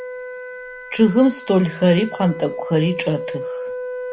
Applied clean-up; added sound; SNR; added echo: none; Wind instrument, woodwind instrument; 10 dB; none.